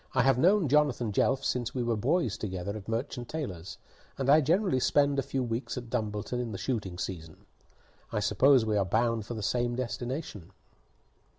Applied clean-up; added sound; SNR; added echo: none; none; none; none.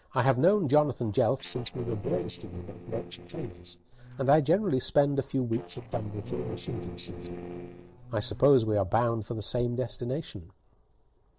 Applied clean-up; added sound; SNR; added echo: neural separator model SepFormer DNS4.